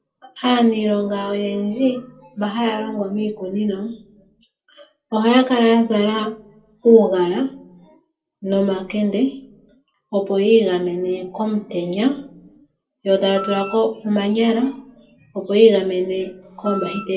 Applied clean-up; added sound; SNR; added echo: none; Wind instrument, woodwind instrument; 12 dB; reverberation time 0.2 s.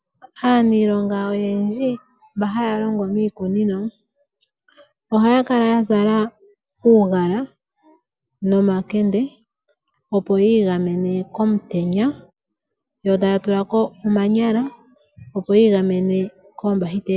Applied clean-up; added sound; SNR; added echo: none; none; none; none.